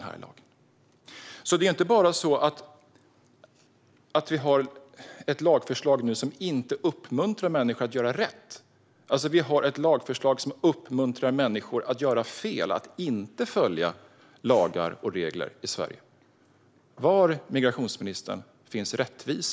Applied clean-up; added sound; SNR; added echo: none; none; none; none.